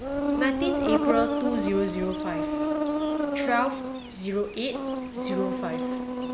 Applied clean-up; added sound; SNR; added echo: none; Insect; -2 dB; none.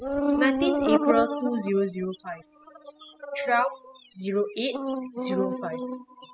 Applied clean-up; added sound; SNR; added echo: classical method spectral subtraction.